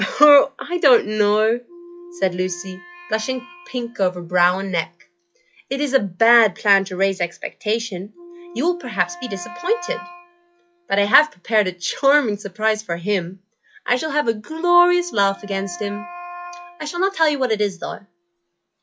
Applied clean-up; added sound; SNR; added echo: classical method log-MMSE.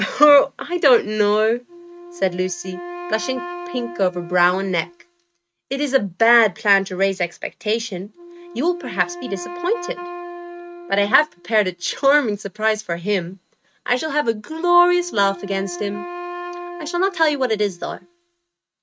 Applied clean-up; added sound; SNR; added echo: neural mask model RNNoise.